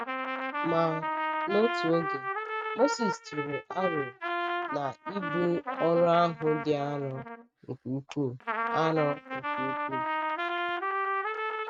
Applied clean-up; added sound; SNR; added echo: neural mask model RNNoise.